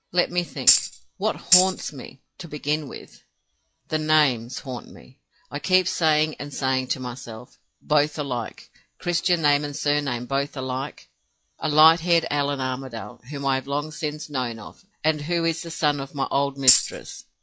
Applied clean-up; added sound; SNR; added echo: classical method log-MMSE.